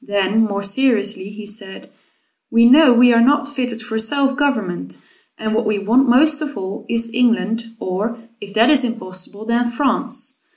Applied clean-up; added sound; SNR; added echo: none; none; none; none.